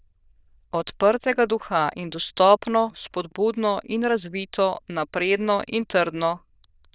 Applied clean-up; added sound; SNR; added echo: neural diffusion model UNIVERSE++.